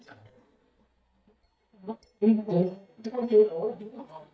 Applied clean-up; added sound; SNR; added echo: neural mask model DeepFilterNet 3.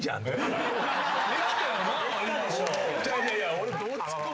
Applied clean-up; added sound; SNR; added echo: none; none; none; none.